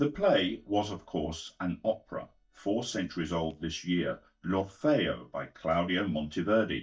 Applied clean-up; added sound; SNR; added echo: neural mask model DeepFilterNet 3.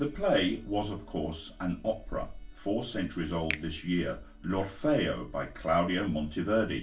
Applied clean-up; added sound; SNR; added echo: none; Finger snapping; 14 dB; reverberation time 0.3 s.